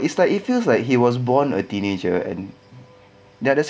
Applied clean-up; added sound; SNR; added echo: none; none; none; none.